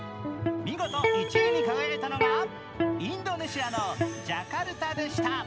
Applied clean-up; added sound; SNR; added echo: none; Electric guitar; -2 dB; none.